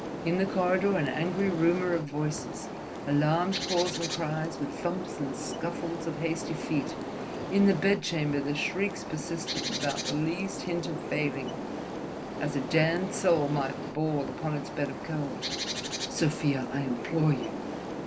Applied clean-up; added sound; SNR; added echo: none; Bird; 6 dB; none.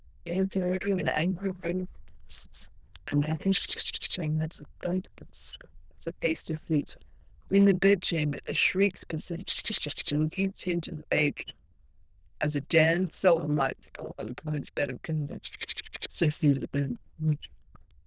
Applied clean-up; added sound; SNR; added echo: neural diffusion model UNIVERSE++.